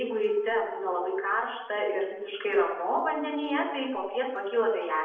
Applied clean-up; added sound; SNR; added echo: neural separator model SepFormer DNS4.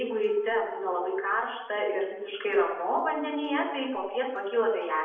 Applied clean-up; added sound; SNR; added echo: none; Wind instrument, woodwind instrument; 16 dB; reverberation time 0.7 s.